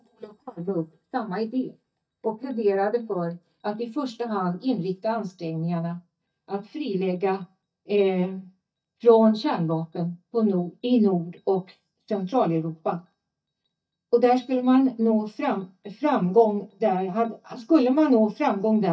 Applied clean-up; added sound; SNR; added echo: neural mask model DeepFilterNet 3.